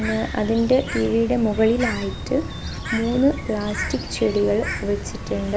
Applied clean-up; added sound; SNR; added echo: none; Bird; 8 dB; none.